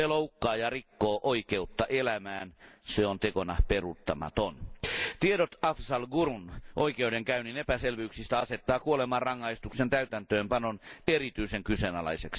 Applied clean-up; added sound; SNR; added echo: none; none; none; none.